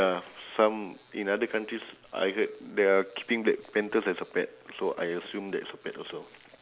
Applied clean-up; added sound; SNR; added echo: none; none; none; none.